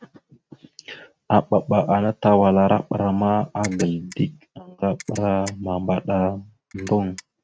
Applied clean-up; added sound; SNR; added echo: neural mask model RNNoise.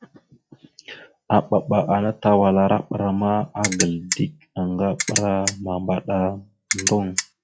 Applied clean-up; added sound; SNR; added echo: classical method log-MMSE.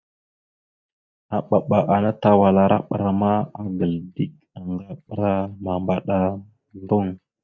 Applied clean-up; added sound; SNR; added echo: neural mask model DeepFilterNet 3.